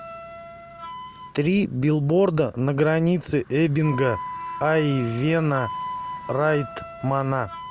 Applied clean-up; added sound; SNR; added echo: none; Wind instrument, woodwind instrument; 13 dB; none.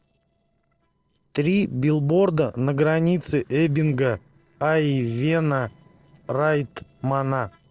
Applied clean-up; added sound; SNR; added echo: neural separator model SepFormer DNS4.